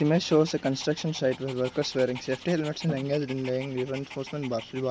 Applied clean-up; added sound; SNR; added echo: none; Dog; 18 dB; none.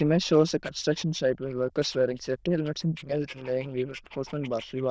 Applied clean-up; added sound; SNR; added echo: neural diffusion model UNIVERSE++.